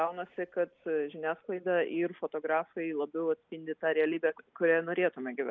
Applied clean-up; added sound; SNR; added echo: none; none; none; none.